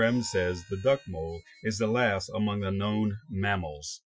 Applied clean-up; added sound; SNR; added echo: classical method Wiener filter.